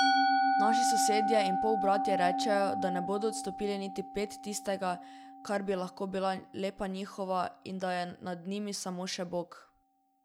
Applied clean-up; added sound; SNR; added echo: none; Musical instrument; -1 dB; none.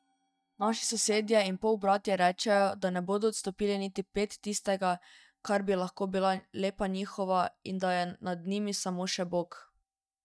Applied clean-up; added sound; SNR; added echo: neural mask model DeepFilterNet 3.